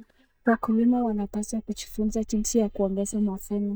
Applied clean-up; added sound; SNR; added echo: neural mask model DeepFilterNet 3.